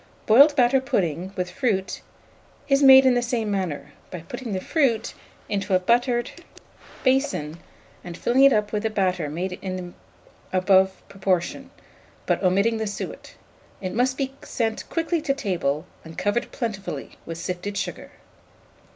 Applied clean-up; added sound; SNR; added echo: none; none; none; none.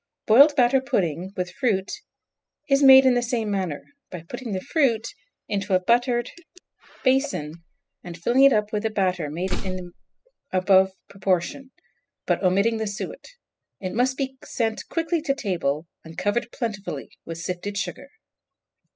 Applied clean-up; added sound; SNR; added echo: classical method spectral subtraction.